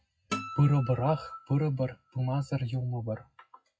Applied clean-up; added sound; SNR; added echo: classical method WPE with log-MMSE.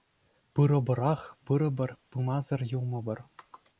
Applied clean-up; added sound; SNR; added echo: none; none; none; none.